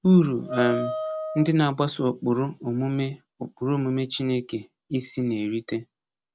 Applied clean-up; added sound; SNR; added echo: none; Wind instrument, woodwind instrument; 6 dB; none.